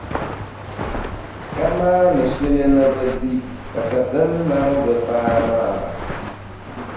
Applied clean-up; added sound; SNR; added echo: none; Walk, footsteps; 8 dB; reverberation time 1.0 s.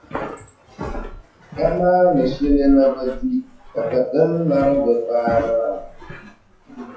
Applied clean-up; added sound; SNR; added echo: classical method WPE with log-MMSE.